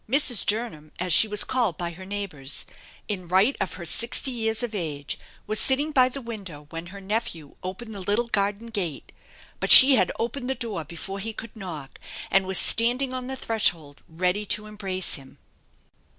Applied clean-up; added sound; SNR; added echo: none; none; none; none.